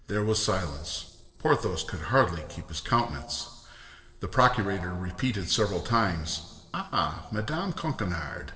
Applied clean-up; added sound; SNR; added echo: neural separator model SepFormer DNS4.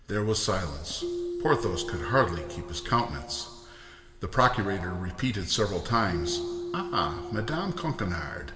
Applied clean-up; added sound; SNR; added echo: none; Keyboard (musical); 9 dB; reverberation time 1.7 s.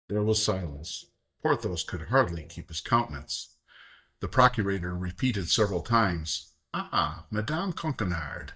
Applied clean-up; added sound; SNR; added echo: neural mask model DeepFilterNet 3.